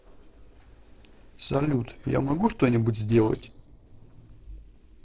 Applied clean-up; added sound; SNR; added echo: neural separator model SepFormer DNS4.